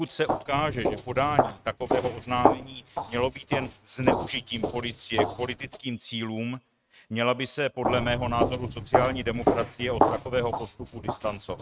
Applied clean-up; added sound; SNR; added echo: neural mask model RNNoise.